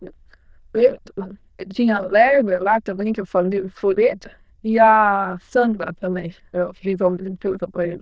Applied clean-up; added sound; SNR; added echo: neural diffusion model UNIVERSE++.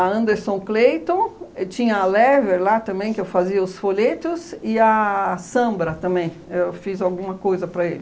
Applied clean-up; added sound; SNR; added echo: none; none; none; none.